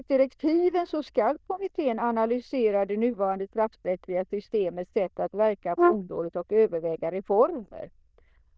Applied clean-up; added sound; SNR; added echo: neural diffusion model UNIVERSE++.